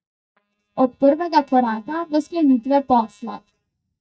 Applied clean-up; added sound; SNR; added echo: neural mask model DeepFilterNet 3.